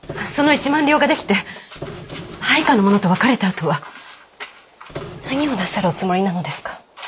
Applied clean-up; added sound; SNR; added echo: none; Printer; 16 dB; none.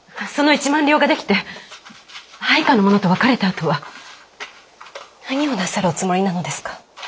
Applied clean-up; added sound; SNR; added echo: none; none; none; none.